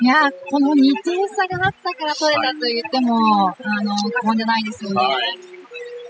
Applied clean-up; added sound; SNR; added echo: classical method spectral subtraction.